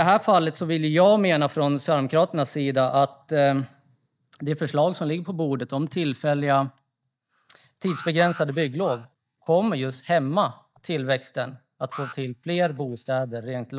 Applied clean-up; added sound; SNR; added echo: neural mask model DeepFilterNet 3.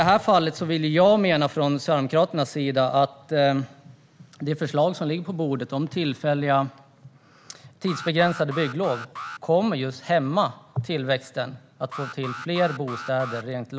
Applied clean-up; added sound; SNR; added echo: none; Alarm; 12 dB; none.